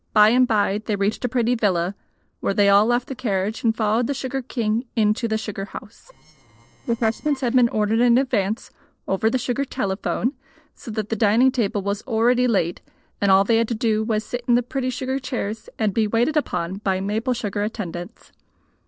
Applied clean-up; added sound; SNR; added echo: neural separator model SepFormer DNS4.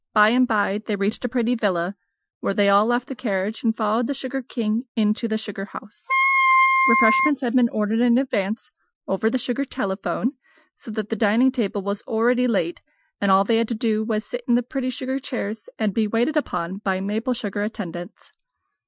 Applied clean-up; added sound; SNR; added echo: classical method Wiener filter.